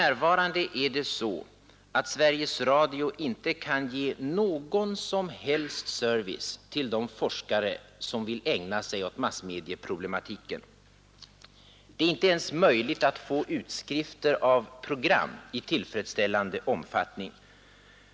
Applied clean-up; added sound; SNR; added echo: none; none; none; none.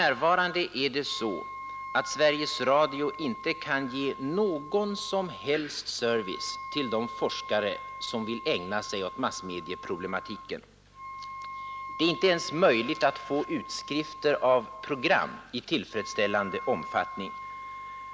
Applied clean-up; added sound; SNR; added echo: none; Wind instrument, woodwind instrument; 12 dB; none.